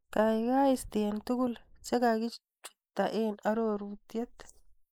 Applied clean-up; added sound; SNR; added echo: neural mask model Resemble Enhance denoiser.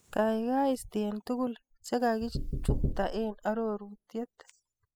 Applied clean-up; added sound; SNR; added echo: classical method spectral subtraction.